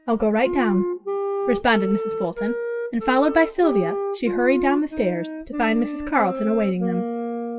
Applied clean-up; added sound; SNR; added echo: classical method WPE with log-MMSE.